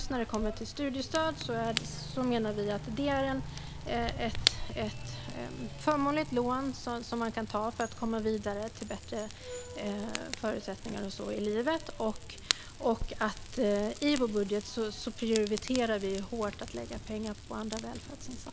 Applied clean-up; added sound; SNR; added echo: none; Fire / Rain; 7 dB; none.